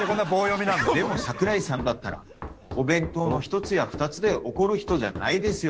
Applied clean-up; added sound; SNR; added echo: none; Run; 13 dB; none.